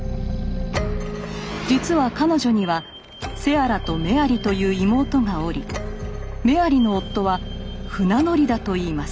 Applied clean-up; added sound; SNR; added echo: none; Growling; 13 dB; none.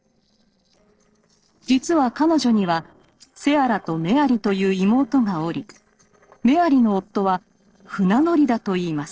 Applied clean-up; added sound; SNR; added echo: neural separator model SepFormer DNS4.